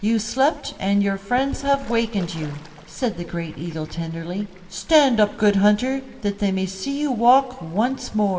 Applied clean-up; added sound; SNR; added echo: none; Bird / Fowl; 19 dB; reverberation time 1.3 s.